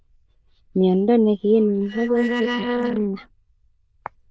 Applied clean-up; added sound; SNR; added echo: neural diffusion model UNIVERSE++.